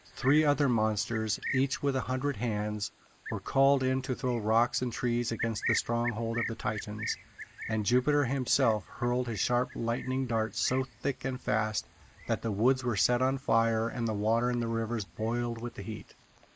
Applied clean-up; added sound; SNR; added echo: neural mask model Resemble Enhance denoiser.